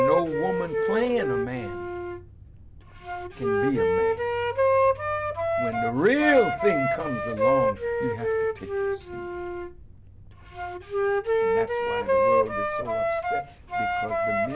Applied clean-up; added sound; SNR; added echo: none; Wind instrument, woodwind instrument; -4 dB; none.